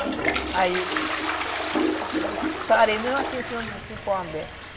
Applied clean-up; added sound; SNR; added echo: none; Toilet flush; 0 dB; reverberation time 1.3 s.